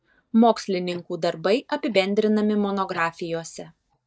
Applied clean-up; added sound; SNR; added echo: neural mask model DeepFilterNet 3.